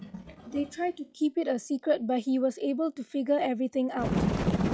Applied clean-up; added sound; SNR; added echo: classical method log-MMSE.